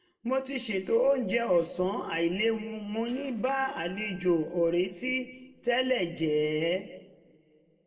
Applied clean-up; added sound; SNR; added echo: neural separator model SepFormer DNS4.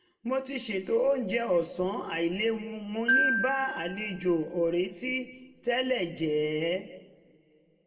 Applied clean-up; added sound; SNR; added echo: none; Glockenspiel; 3 dB; reverberation time 1.5 s.